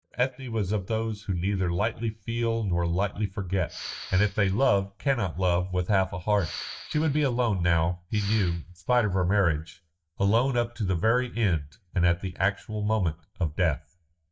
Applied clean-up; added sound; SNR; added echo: neural mask model DeepFilterNet 3.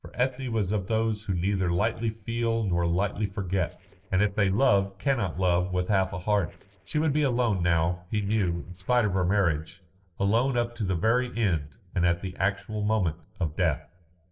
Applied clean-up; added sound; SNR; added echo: neural separator model SepFormer DNS4.